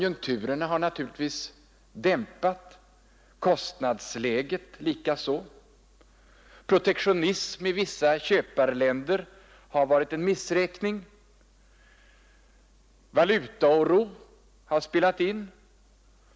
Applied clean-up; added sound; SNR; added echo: none; none; none; none.